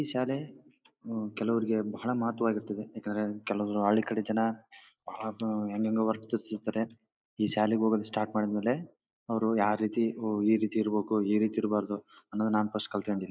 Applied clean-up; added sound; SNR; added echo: neural mask model Resemble Enhance denoiser.